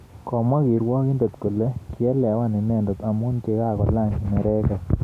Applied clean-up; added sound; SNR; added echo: none; none; none; none.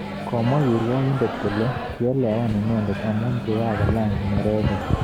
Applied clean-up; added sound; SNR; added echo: none; Microwave oven; 7 dB; none.